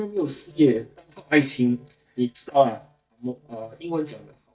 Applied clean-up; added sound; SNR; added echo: neural mask model DeepFilterNet 3.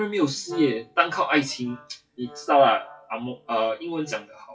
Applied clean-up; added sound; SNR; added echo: classical method WPE with log-MMSE.